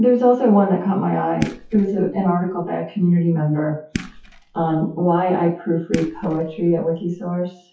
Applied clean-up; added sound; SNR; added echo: classical method WPE with log-MMSE.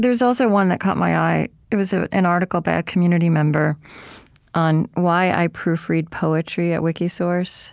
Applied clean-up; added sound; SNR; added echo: none; none; none; none.